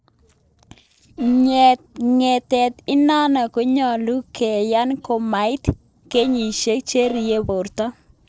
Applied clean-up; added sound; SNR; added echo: neural separator model SepFormer DNS4.